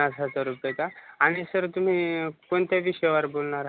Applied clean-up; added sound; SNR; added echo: none; none; none; none.